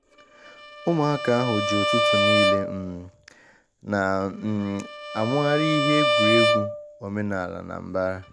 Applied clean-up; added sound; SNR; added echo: none; Bowed string instrument; -1 dB; none.